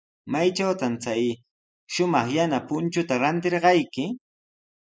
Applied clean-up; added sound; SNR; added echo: neural mask model Resemble Enhance denoiser.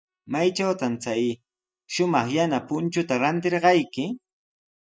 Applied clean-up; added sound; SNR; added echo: neural mask model DeepFilterNet 3.